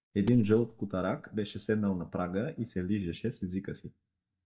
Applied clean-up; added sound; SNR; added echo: neural mask model DeepFilterNet 3.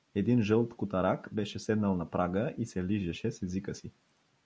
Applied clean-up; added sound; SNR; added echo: none; none; none; none.